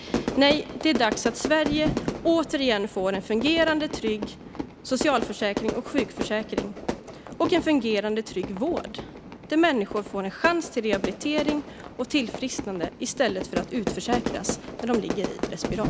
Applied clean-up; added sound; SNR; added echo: none; Fire / Fireworks; 6 dB; none.